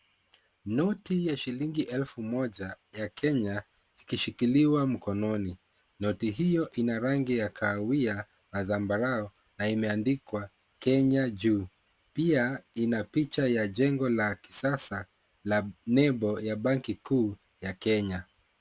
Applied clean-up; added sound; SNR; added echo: none; none; none; none.